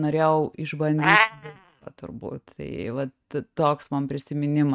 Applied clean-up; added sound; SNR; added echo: neural mask model RNNoise.